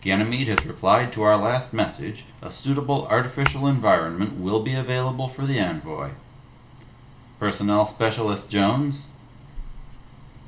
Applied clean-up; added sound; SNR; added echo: none; Tap / Glass; 9 dB; reverberation time 0.5 s.